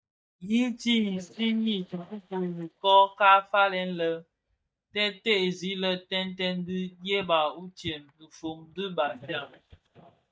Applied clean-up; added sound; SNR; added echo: neural mask model DeepFilterNet 3.